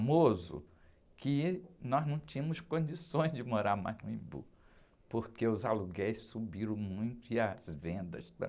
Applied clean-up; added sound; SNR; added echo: none; none; none; none.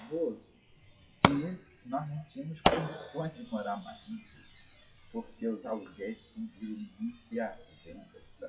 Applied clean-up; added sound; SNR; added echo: classical method WPE with log-MMSE.